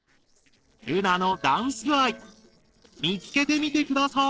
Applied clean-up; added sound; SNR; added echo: neural separator model SepFormer DNS4.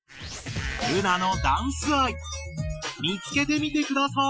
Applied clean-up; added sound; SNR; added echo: classical method Wiener filter.